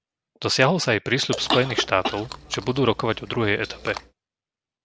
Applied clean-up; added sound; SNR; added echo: none; Chewing, mastication / Cough; 8 dB; none.